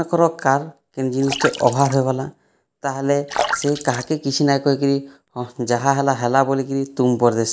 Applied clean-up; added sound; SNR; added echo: neural mask model Resemble Enhance denoiser.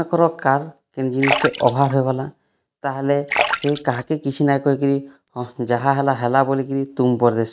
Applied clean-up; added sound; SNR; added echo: neural mask model RNNoise.